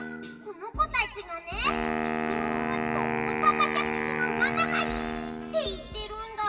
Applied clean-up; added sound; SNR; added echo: none; Wind instrument, woodwind instrument; 0 dB; reverberation time 1.9 s.